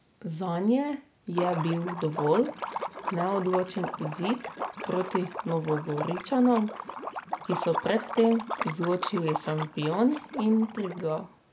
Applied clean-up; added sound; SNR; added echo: none; Liquid; 8 dB; none.